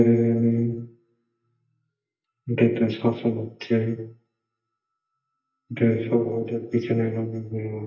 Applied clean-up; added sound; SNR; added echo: neural mask model DeepFilterNet 3.